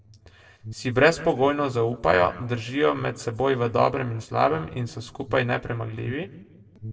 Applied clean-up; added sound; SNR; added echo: neural separator model SepFormer DNS4.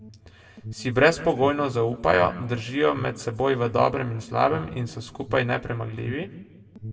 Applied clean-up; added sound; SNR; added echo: none; Alarm; 17 dB; reverberation time 0.8 s.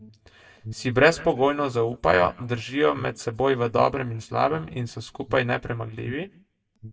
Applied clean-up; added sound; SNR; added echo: neural mask model DeepFilterNet 3.